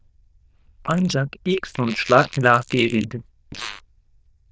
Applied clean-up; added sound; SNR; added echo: neural diffusion model UNIVERSE++.